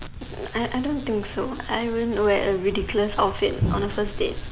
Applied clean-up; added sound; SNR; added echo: none; Thump, thud; 7 dB; none.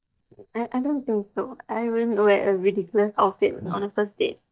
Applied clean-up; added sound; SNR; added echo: neural mask model DeepFilterNet 3.